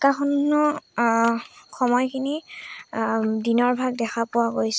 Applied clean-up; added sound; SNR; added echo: none; none; none; none.